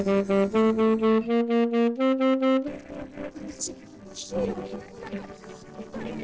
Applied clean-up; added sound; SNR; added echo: neural separator model SepFormer DNS4.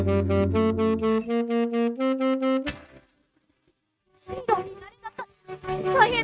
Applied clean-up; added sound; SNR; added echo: neural mask model RNNoise.